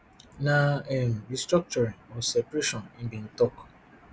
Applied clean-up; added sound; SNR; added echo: none; none; none; none.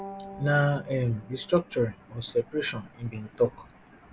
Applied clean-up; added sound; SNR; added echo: none; Bowed string instrument; 19 dB; none.